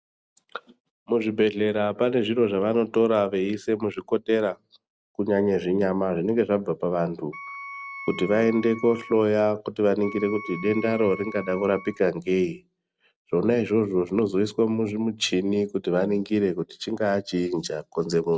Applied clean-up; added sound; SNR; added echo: none; Wind instrument, woodwind instrument; 15 dB; none.